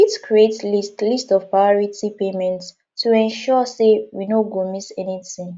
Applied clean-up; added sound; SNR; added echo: none; none; none; none.